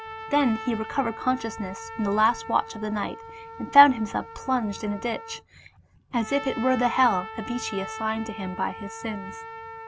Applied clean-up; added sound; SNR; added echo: none; Trumpet; 13 dB; none.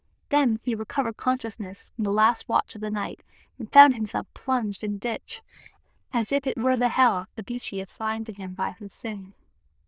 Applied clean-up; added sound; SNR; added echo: neural diffusion model UNIVERSE++.